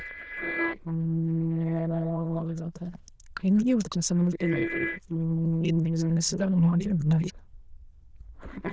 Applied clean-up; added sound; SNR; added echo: neural diffusion model UNIVERSE++.